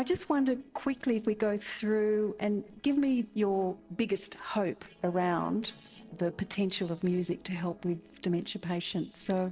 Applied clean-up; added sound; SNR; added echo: neural separator model SepFormer DNS4.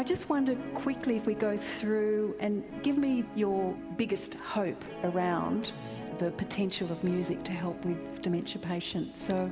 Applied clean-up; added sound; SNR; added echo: none; Guitar; 10 dB; none.